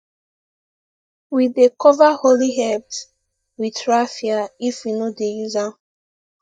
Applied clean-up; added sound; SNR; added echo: neural mask model DeepFilterNet 3.